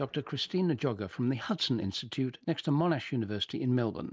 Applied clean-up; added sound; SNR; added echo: none; none; none; none.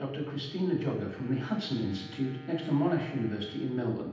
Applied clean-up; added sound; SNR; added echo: none; Wind instrument, woodwind instrument; 20 dB; reverberation time 0.8 s.